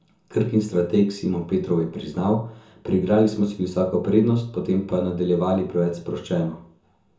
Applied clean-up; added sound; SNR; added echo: none; none; none; reverberation time 0.6 s.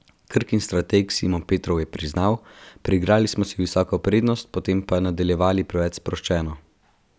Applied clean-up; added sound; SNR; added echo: none; none; none; none.